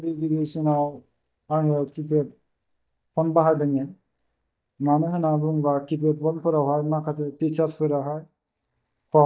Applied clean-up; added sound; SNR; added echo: neural mask model DeepFilterNet 3.